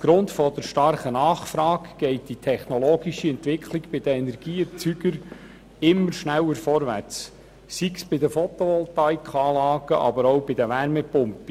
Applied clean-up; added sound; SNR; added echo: none; none; none; none.